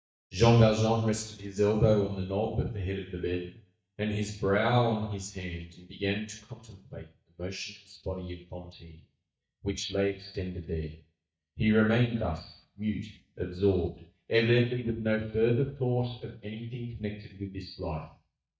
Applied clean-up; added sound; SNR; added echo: neural mask model DeepFilterNet 3.